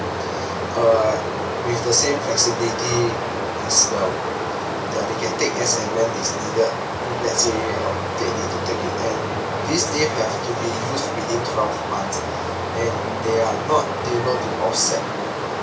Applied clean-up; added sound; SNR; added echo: none; Stream; 1 dB; reverberation time 0.2 s.